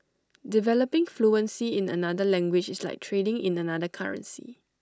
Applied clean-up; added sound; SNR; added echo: none; none; none; none.